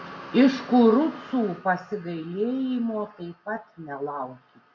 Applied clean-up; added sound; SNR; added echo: none; none; none; none.